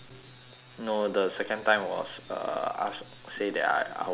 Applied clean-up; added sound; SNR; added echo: none; none; none; none.